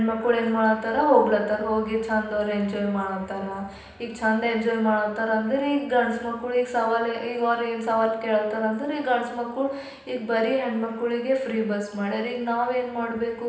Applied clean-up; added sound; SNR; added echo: none; none; none; reverberation time 0.9 s.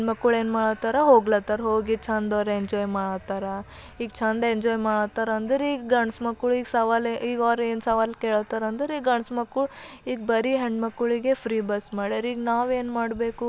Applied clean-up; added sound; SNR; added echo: none; none; none; none.